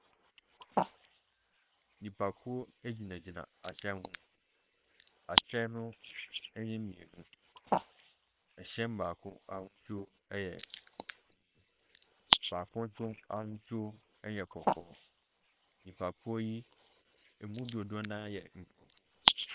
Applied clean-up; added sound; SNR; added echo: neural separator model SepFormer WHAM!.